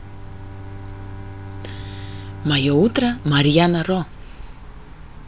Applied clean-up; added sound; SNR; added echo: none; Bowed string instrument; 15 dB; none.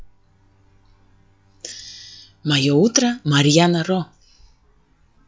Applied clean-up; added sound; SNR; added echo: classical method log-MMSE.